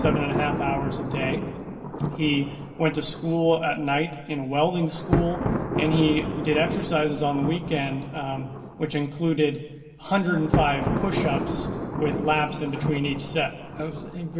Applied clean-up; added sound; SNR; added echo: none; Thunder; 4 dB; reverberation time 2.3 s.